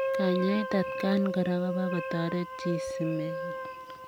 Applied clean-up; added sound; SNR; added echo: none; Wind instrument, woodwind instrument; 3 dB; none.